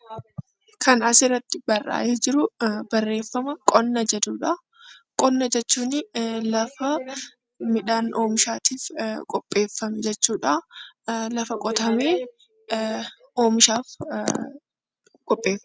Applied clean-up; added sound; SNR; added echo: none; none; none; none.